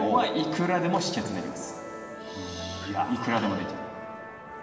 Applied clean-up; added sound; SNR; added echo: none; Musical instrument; 10 dB; reverberation time 2.9 s.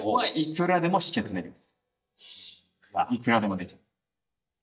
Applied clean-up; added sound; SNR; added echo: neural mask model DeepFilterNet 3.